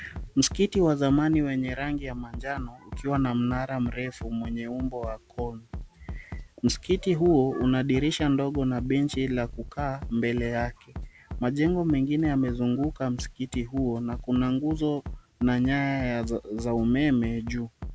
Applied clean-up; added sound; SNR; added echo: none; Bass drum; 12 dB; none.